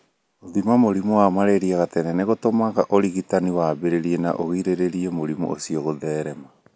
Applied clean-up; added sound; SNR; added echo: none; none; none; none.